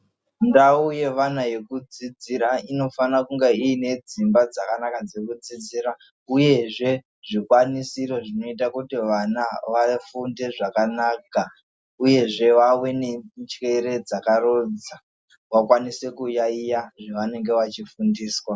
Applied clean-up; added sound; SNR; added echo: none; none; none; none.